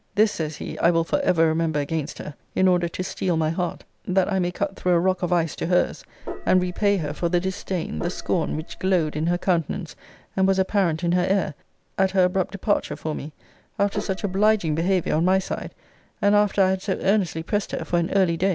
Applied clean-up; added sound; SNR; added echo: none; Gong; 10 dB; none.